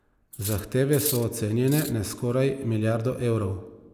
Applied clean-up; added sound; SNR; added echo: neural mask model Resemble Enhance denoiser.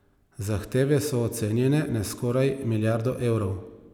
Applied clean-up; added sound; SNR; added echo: none; none; none; none.